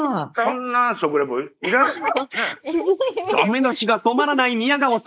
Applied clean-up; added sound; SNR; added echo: neural mask model Resemble Enhance denoiser.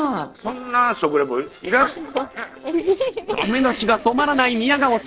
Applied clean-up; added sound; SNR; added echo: neural separator model SepFormer DNS4.